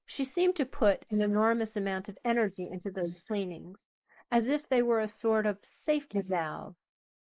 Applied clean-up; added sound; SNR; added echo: neural mask model Resemble Enhance denoiser.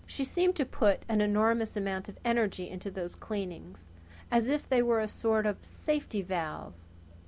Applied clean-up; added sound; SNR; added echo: none; none; none; none.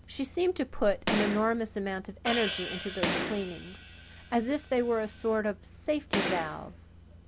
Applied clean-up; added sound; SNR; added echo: none; Hi-hat + Gunshot, gunfire; 5 dB; none.